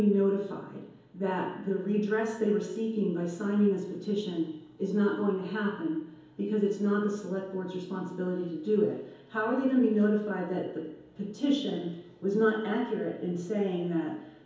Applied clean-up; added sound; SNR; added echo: none; none; none; reverberation time 2.2 s.